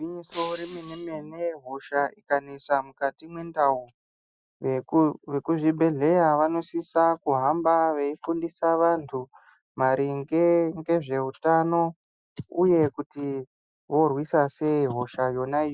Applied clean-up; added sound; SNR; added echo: classical method Wiener filter.